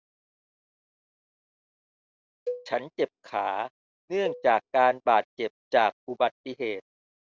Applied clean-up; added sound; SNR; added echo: none; Cowbell; 12 dB; none.